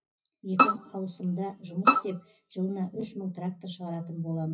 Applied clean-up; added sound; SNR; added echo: classical method WPE with log-MMSE.